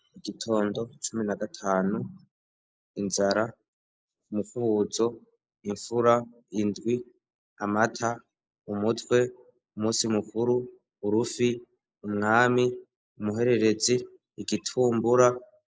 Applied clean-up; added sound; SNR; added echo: neural mask model Resemble Enhance denoiser.